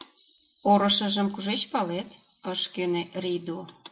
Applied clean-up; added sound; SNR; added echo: none; none; none; none.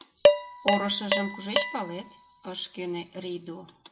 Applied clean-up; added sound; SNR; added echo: none; Dishes, pots, and pans; -5 dB; none.